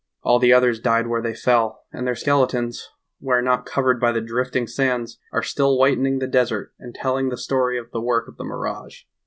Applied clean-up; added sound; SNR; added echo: none; none; none; none.